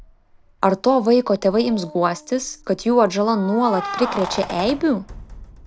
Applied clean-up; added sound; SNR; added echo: none; Keys jangling; 14 dB; none.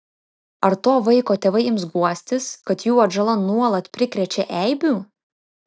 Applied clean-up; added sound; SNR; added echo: none; none; none; none.